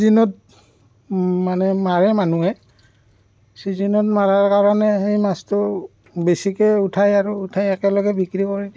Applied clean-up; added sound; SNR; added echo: none; none; none; none.